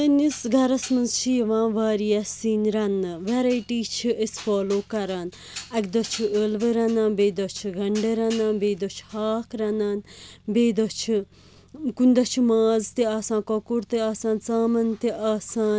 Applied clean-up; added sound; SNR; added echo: none; none; none; none.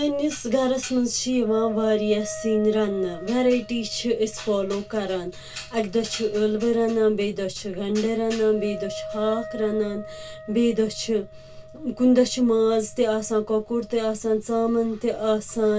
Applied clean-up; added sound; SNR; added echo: none; Wind instrument, woodwind instrument; 17 dB; reverberation time 0.1 s.